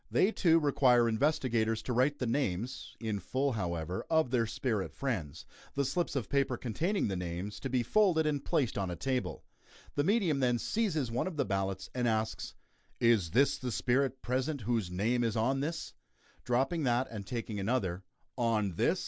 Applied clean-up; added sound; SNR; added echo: none; none; none; none.